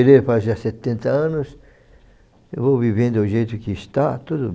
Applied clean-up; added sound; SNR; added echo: none; none; none; none.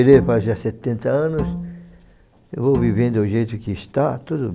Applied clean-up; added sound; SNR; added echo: none; Bowed string instrument; 11 dB; none.